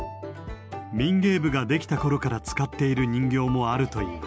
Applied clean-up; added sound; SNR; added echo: none; none; none; none.